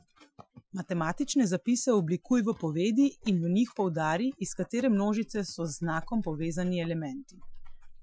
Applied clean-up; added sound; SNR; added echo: classical method Wiener filter.